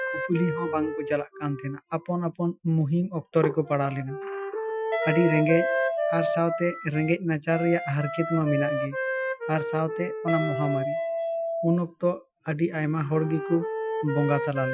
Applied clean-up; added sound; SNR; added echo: classical method Wiener filter.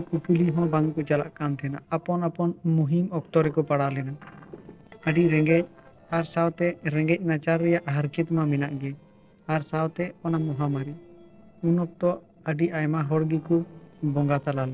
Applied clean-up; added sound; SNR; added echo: neural separator model SepFormer DNS4.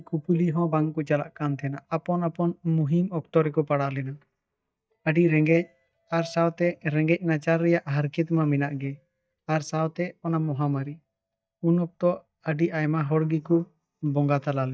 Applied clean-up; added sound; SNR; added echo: neural mask model DeepFilterNet 3.